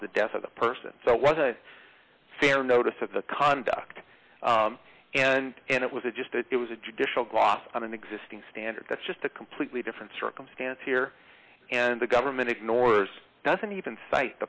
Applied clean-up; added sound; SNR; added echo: none; none; none; none.